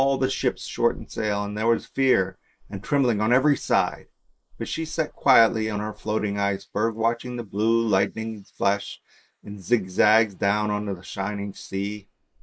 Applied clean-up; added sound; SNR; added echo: neural mask model Resemble Enhance denoiser.